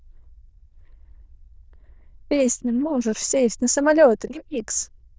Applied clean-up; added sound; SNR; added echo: neural diffusion model UNIVERSE++.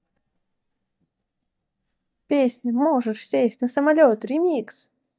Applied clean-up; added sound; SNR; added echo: neural mask model DeepFilterNet 3.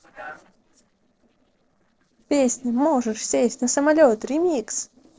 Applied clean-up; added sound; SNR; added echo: neural separator model SepFormer DNS4.